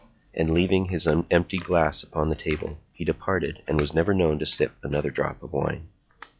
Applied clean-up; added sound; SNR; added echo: classical method log-MMSE.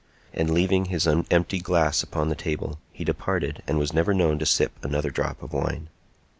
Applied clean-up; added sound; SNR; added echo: none; none; none; none.